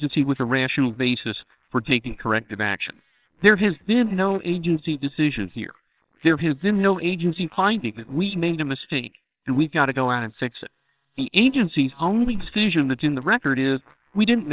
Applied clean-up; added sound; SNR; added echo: neural separator model SepFormer WHAMR!.